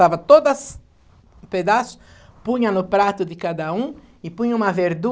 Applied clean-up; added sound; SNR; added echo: none; none; none; none.